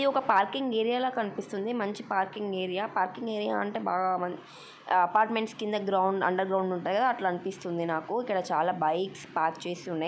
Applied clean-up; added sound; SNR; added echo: none; none; none; none.